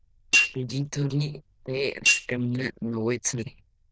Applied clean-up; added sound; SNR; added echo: neural diffusion model UNIVERSE++.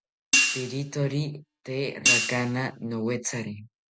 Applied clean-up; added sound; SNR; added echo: none; Hi-hat; -2 dB; none.